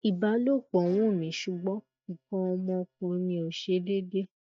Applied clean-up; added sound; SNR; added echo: neural mask model DeepFilterNet 3.